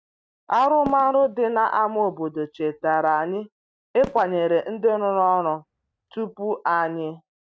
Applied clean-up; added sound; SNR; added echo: neural mask model RNNoise.